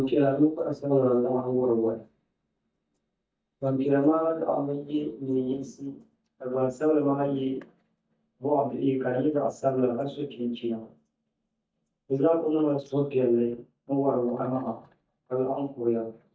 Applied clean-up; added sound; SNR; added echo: neural mask model DeepFilterNet 3.